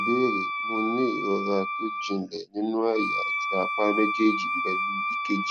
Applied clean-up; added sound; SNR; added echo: none; Wind instrument, woodwind instrument; 2 dB; none.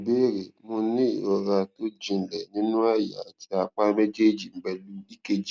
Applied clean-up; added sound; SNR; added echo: none; none; none; none.